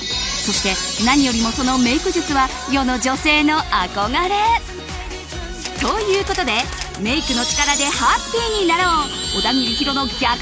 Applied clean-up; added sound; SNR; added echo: none; none; none; none.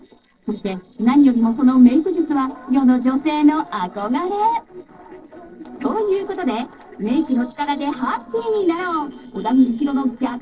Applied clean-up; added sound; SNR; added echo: neural separator model SepFormer DNS4.